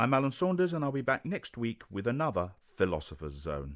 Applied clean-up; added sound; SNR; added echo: none; none; none; none.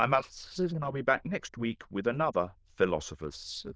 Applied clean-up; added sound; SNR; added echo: neural diffusion model UNIVERSE++.